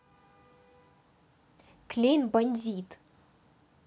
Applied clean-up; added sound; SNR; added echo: none; none; none; none.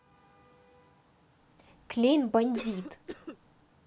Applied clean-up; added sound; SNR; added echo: none; Cough; 17 dB; none.